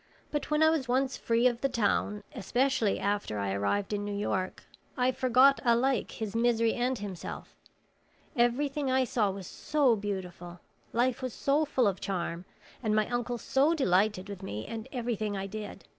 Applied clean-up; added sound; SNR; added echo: none; none; none; none.